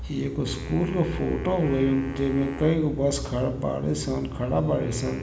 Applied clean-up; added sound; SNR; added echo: none; Wind instrument, woodwind instrument; 15 dB; none.